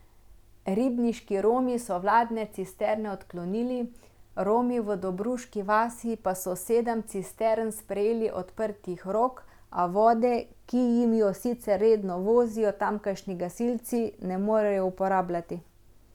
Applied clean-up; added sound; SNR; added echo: none; none; none; none.